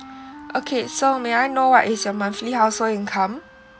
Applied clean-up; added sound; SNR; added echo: none; Wind instrument, woodwind instrument; 18 dB; none.